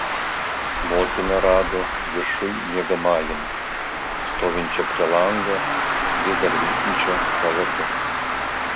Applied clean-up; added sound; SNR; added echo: none; Traffic noise, roadway noise; -1 dB; none.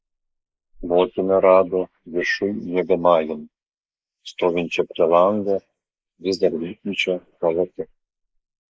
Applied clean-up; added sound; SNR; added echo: neural mask model Resemble Enhance denoiser.